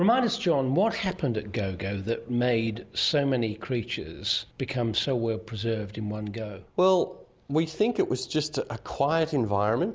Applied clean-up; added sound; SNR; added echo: none; none; none; none.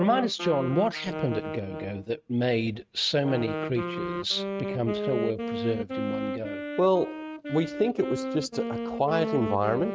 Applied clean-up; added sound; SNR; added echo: neural mask model RNNoise.